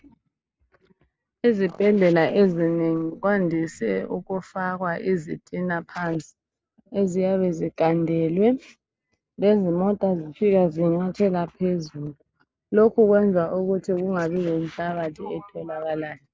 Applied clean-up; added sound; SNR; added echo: neural separator model SepFormer DNS4.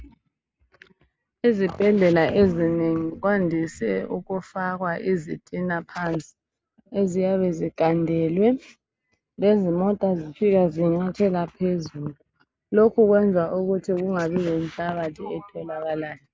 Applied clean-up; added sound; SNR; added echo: none; Bowed string instrument; 17 dB; none.